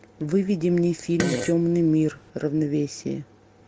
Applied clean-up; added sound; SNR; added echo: none; Fart; 8 dB; none.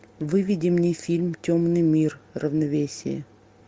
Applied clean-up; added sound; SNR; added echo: none; none; none; none.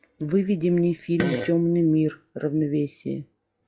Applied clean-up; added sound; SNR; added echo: classical method log-MMSE.